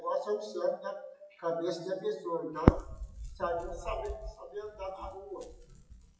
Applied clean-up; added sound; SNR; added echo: classical method WPE with log-MMSE.